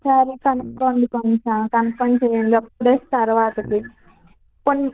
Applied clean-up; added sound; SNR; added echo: neural diffusion model UNIVERSE++.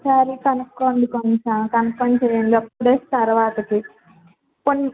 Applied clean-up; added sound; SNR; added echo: none; none; none; none.